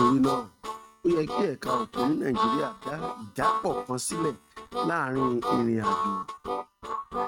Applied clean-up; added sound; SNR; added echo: neural mask model RNNoise.